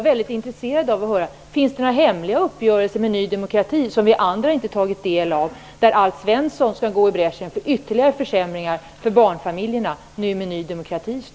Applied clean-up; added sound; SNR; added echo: none; none; none; none.